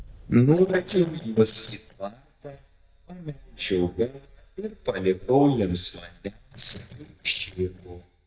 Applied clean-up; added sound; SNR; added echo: neural mask model DeepFilterNet 3.